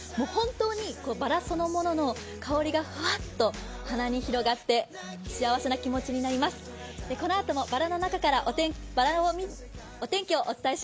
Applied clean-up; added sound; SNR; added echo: none; none; none; none.